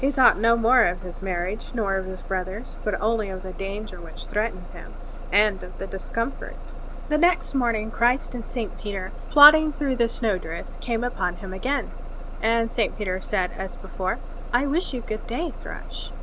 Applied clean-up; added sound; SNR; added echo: none; Bus; 6 dB; none.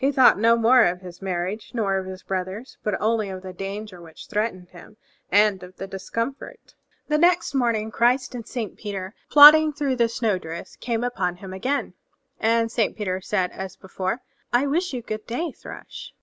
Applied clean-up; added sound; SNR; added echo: none; none; none; none.